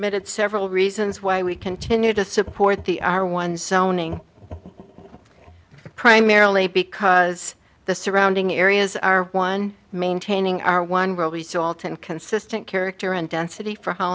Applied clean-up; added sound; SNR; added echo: none; none; none; none.